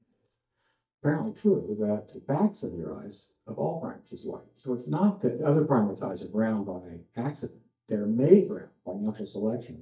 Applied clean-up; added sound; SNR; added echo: neural mask model DeepFilterNet 3.